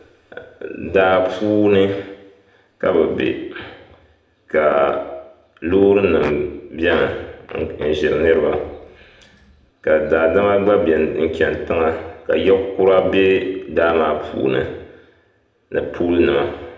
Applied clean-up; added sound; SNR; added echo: none; Fart; 19 dB; reverberation time 0.8 s.